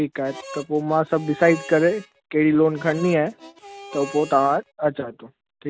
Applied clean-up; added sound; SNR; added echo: none; Harmonica; 17 dB; none.